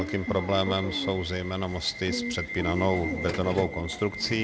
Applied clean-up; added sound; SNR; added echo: none; Subway, metro, underground / Alarm; 6 dB; none.